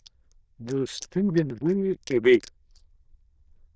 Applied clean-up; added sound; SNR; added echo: neural diffusion model UNIVERSE++.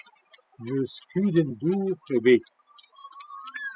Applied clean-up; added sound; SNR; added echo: classical method spectral subtraction.